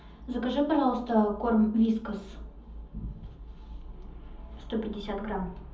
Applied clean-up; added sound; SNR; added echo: none; none; none; reverberation time 0.7 s.